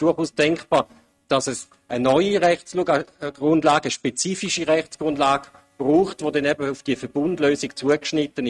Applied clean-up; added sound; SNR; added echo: neural mask model RNNoise.